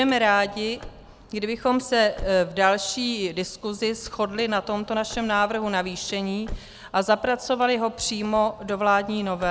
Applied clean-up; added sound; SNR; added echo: none; Car; 19 dB; none.